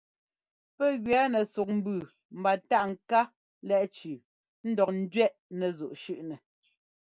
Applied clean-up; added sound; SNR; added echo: none; none; none; none.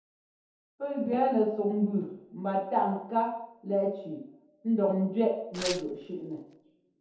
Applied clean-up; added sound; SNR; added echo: none; Tearing; 11 dB; reverberation time 0.8 s.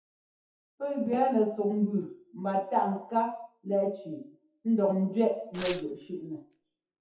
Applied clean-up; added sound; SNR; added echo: classical method WPE with log-MMSE.